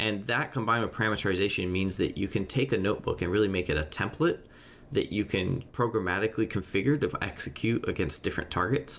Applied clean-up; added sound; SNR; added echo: none; none; none; none.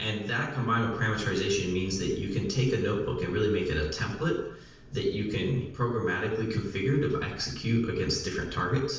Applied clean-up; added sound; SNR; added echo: none; none; none; reverberation time 0.7 s.